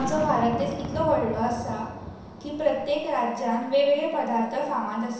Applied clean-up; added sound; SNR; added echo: none; Boom; 11 dB; reverberation time 0.7 s.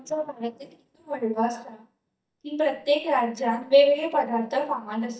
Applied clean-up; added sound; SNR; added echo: neural mask model DeepFilterNet 3.